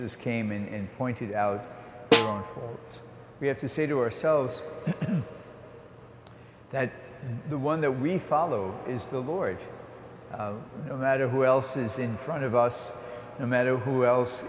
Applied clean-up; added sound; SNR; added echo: none; Snare drum; -1 dB; none.